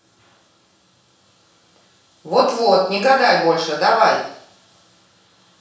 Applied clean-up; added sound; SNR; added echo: none; none; none; reverberation time 0.7 s.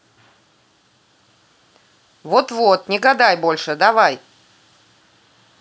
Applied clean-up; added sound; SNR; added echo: none; none; none; none.